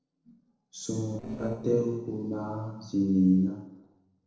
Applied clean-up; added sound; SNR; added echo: neural separator model SepFormer DNS4.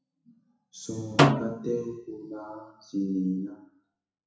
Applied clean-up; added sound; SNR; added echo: classical method WPE with log-MMSE.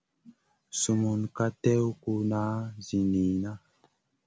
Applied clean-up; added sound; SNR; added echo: none; none; none; none.